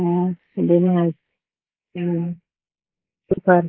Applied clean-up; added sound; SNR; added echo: neural mask model Resemble Enhance denoiser.